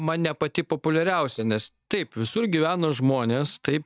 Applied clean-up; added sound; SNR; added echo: neural mask model DeepFilterNet 3.